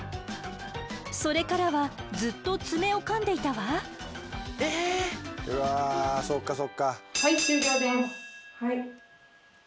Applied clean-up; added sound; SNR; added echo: none; none; none; none.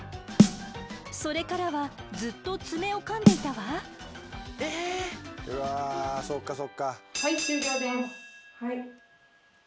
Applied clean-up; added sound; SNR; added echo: none; Snare drum; -5 dB; none.